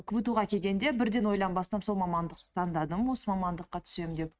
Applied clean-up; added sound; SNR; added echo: neural mask model RNNoise.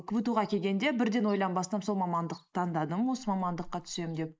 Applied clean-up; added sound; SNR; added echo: neural mask model Resemble Enhance denoiser.